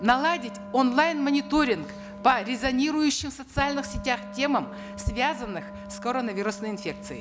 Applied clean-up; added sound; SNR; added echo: none; Wind instrument, woodwind instrument; 14 dB; none.